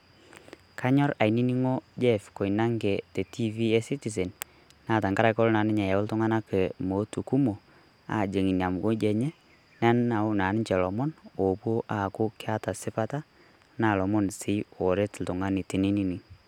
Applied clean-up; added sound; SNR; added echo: none; none; none; none.